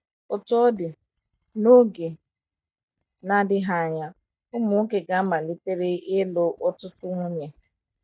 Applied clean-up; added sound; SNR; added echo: neural mask model DeepFilterNet 3.